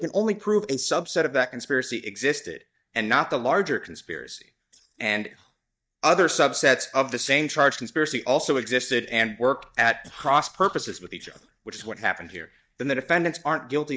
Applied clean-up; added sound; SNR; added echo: neural mask model DeepFilterNet 3.